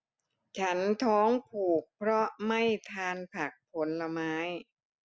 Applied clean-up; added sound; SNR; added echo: none; none; none; none.